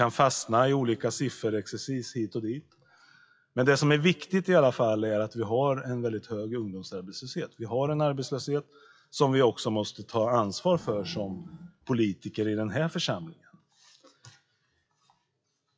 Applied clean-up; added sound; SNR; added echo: classical method WPE with log-MMSE.